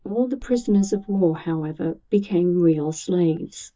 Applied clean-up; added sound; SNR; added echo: neural mask model DeepFilterNet 3.